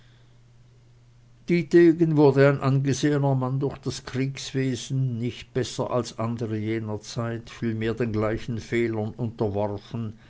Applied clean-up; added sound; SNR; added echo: none; none; none; none.